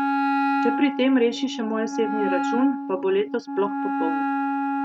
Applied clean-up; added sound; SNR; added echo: neural mask model RNNoise.